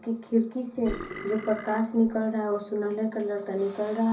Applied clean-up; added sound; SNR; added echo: none; Burping, eructation; 12 dB; reverberation time 0.4 s.